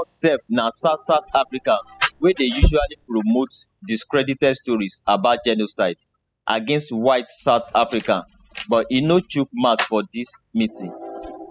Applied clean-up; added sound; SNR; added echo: classical method spectral subtraction.